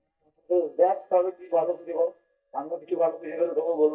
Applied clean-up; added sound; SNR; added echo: neural mask model DeepFilterNet 3.